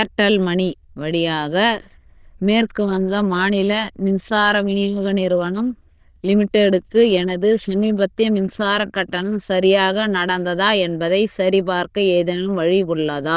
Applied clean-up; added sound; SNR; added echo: neural diffusion model UNIVERSE++.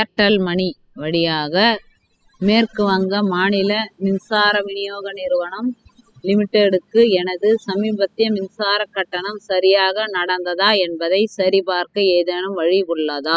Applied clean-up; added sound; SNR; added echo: classical method spectral subtraction.